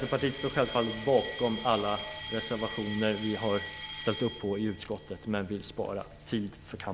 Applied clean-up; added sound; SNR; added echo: none; Alarm; 11 dB; none.